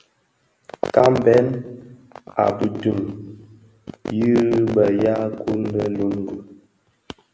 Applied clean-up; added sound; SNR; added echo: none; none; none; none.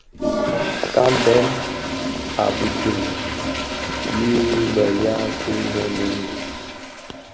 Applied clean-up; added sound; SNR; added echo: none; Toilet flush; 3 dB; none.